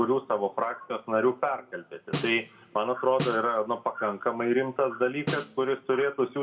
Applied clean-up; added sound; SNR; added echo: none; Snare drum; 10 dB; reverberation time 0.5 s.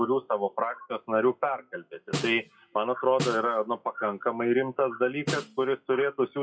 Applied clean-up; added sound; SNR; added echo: classical method WPE with log-MMSE.